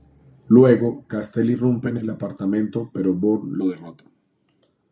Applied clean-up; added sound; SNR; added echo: none; none; none; none.